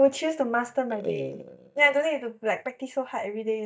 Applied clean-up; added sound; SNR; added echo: neural mask model DeepFilterNet 3.